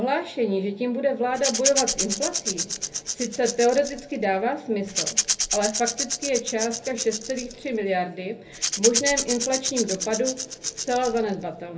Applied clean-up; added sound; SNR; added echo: none; Rattle / Rattle (instrument); 3 dB; reverberation time 0.3 s.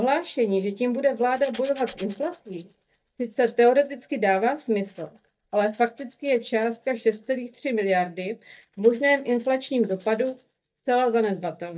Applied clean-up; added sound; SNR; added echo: neural mask model DeepFilterNet 3.